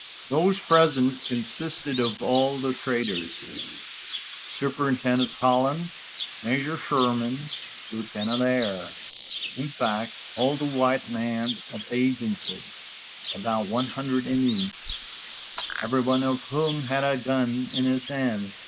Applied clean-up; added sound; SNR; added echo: neural mask model Resemble Enhance denoiser.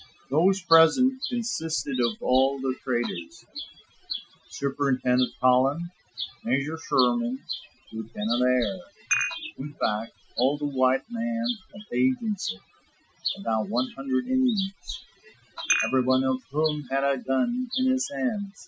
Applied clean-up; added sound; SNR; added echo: classical method Wiener filter.